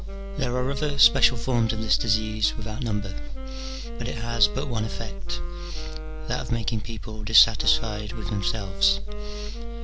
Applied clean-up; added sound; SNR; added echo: none; Wind instrument, woodwind instrument; 17 dB; none.